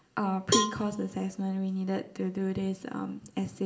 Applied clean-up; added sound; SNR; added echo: none; Cowbell; 3 dB; reverberation time 0.6 s.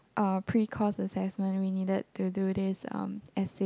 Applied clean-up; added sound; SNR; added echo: none; none; none; none.